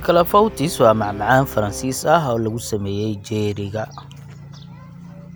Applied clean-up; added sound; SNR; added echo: none; Brass instrument; 19 dB; none.